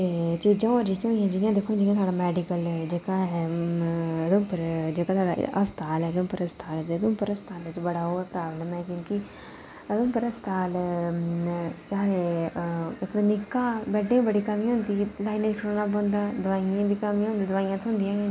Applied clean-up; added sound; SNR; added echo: none; none; none; none.